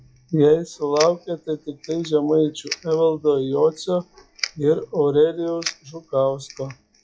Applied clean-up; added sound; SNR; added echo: classical method log-MMSE.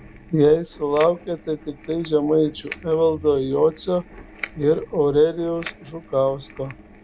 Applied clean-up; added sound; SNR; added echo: none; Crackle; 15 dB; none.